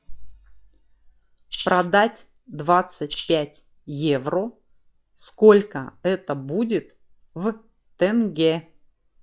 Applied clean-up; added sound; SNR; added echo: classical method log-MMSE.